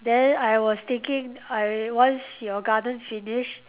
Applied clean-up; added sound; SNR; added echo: none; none; none; none.